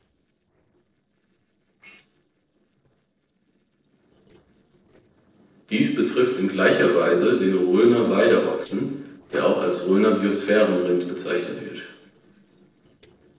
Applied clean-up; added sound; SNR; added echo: neural separator model SepFormer DNS4.